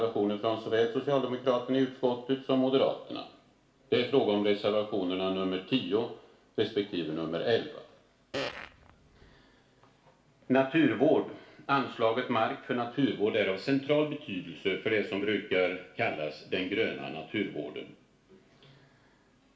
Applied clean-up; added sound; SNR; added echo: none; Fart; 10 dB; reverberation time 0.4 s.